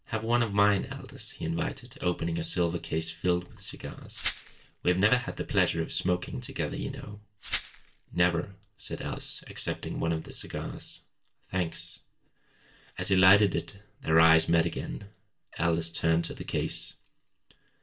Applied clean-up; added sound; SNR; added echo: none; Glass; 10 dB; reverberation time 0.2 s.